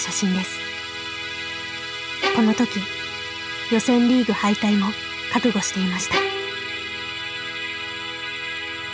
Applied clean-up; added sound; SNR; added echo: none; Bowed string instrument + Musical instrument; 4 dB; none.